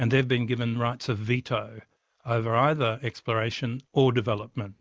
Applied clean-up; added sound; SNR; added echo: neural mask model Resemble Enhance denoiser.